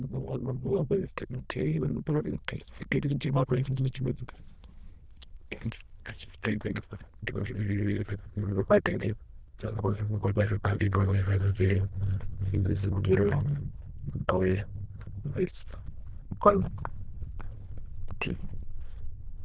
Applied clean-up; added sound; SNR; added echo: neural diffusion model UNIVERSE++.